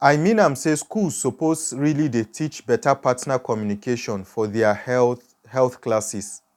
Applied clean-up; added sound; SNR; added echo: none; none; none; none.